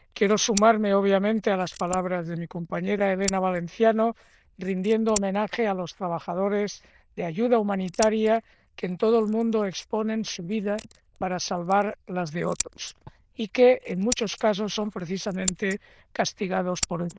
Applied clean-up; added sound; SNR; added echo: neural diffusion model UNIVERSE++.